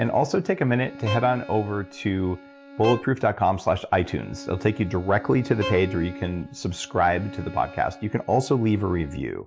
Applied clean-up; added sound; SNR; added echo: none; Bowed string instrument + Bowed string instrument; 14 dB; none.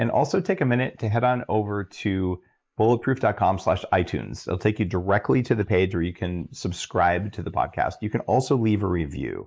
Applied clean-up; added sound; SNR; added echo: neural mask model Resemble Enhance denoiser.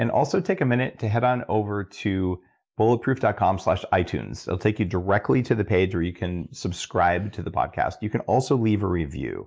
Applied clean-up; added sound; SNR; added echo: none; none; none; none.